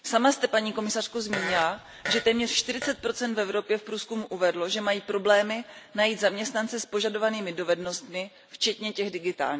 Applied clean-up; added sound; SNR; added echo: none; Fart; 8 dB; none.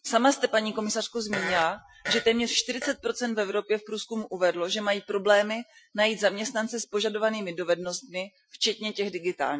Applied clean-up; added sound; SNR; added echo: classical method Wiener filter.